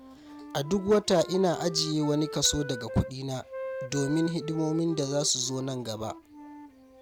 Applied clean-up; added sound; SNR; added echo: none; Wind instrument, woodwind instrument; 12 dB; none.